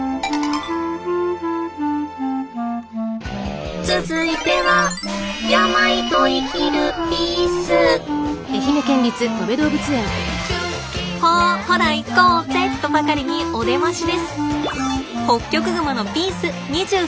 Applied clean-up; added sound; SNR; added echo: none; Wind instrument, woodwind instrument; 4 dB; none.